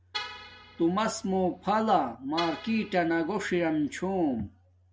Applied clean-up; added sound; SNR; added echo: none; Vehicle horn, car horn, honking; 15 dB; none.